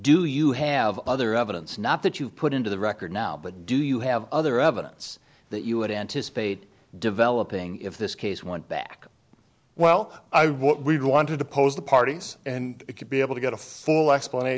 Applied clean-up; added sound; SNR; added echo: none; none; none; none.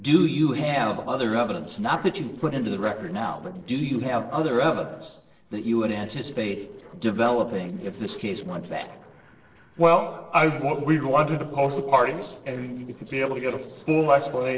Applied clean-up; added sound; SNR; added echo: neural separator model SepFormer DNS4.